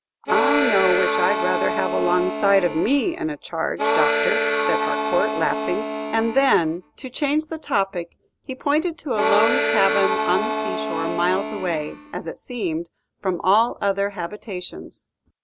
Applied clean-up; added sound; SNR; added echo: none; Harmonica; 0 dB; none.